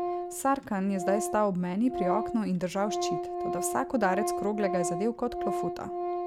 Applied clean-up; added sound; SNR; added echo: none; Organ; 3 dB; none.